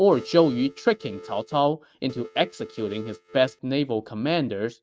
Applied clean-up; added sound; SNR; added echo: neural mask model RNNoise.